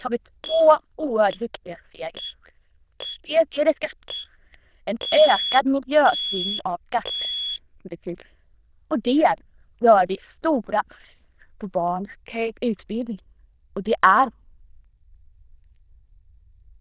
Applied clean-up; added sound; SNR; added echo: neural diffusion model UNIVERSE++.